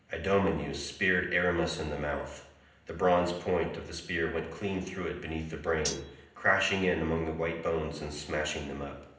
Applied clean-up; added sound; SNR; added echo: none; Cutlery, silverware; 11 dB; reverberation time 0.8 s.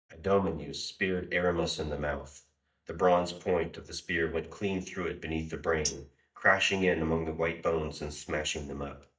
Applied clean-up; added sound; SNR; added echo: neural mask model DeepFilterNet 3.